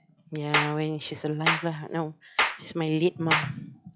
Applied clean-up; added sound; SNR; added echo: classical method log-MMSE.